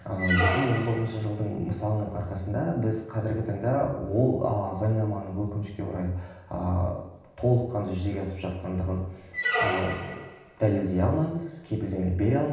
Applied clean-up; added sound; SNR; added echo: none; Squeak; 4 dB; reverberation time 0.9 s.